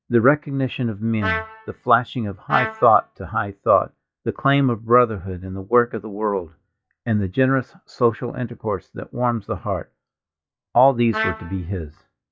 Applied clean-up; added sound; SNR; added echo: classical method log-MMSE.